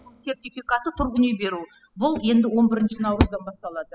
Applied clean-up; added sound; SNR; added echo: classical method spectral subtraction.